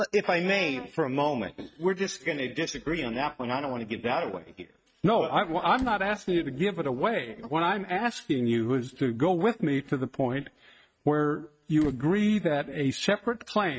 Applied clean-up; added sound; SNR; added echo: neural mask model RNNoise.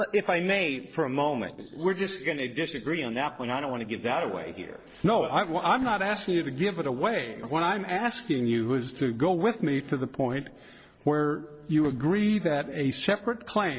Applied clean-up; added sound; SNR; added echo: neural separator model SepFormer DNS4.